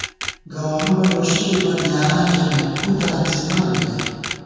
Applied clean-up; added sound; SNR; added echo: none; Camera; 10 dB; reverberation time 2.1 s.